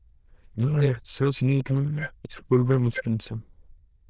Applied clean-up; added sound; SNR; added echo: neural diffusion model UNIVERSE++.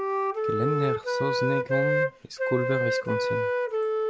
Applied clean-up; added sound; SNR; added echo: none; Wind instrument, woodwind instrument; -5 dB; none.